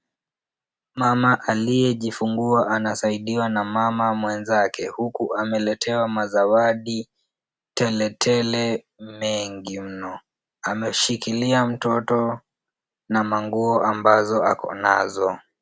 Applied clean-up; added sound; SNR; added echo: none; none; none; none.